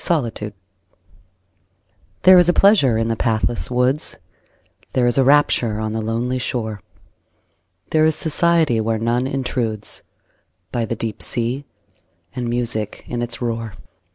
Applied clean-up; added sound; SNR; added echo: none; none; none; none.